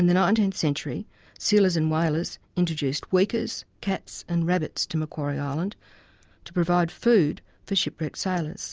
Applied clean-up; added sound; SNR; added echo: none; none; none; none.